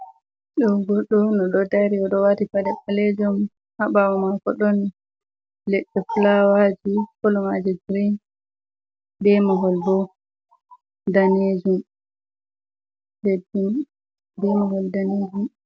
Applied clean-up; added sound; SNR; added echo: none; none; none; none.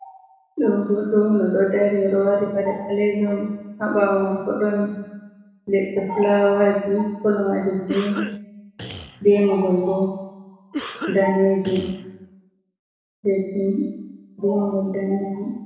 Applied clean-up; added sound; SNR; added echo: none; Cough; 12 dB; reverberation time 1.0 s.